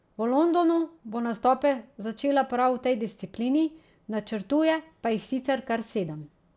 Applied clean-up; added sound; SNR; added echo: none; none; none; none.